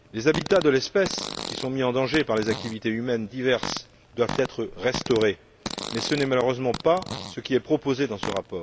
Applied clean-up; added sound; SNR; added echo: none; Fart; 11 dB; none.